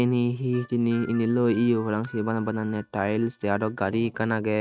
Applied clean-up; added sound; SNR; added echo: neural mask model RNNoise.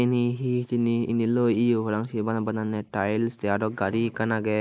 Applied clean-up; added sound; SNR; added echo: neural mask model Resemble Enhance denoiser.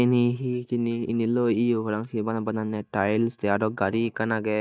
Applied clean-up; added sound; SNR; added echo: neural mask model DeepFilterNet 3.